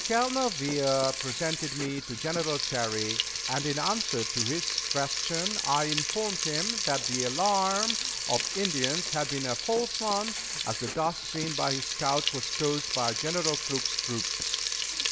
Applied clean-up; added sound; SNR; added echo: none; Frying (food); 1 dB; none.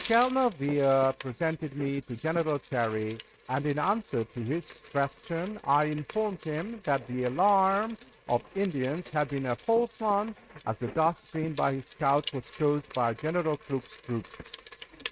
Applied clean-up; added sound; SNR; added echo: neural mask model RNNoise.